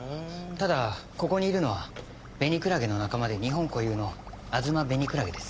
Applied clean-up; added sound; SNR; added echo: none; none; none; none.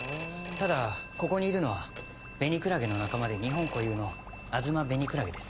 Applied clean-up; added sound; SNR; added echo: none; Telephone; 1 dB; none.